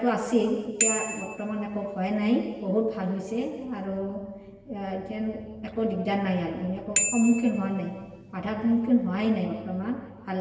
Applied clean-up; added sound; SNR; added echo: none; Bicycle bell; 6 dB; reverberation time 1.4 s.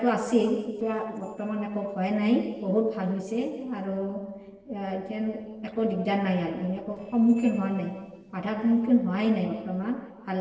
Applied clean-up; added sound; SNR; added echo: neural separator model SepFormer DNS4.